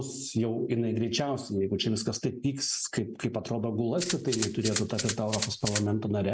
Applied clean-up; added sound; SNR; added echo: none; Rattle (instrument); 5 dB; none.